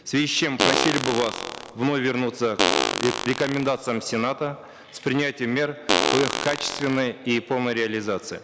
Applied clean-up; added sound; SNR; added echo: none; Fart; 0 dB; none.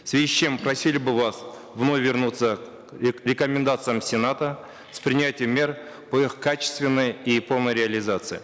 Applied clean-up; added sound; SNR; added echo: none; none; none; none.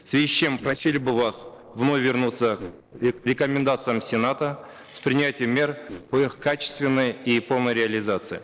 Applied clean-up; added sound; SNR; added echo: neural separator model SepFormer DNS4.